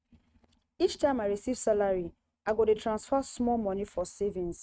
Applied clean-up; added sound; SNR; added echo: neural mask model RNNoise.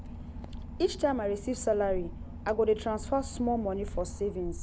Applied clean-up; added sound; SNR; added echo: none; Engine / Boat, Water vehicle; 9 dB; none.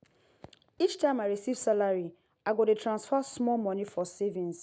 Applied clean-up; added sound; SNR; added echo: none; none; none; none.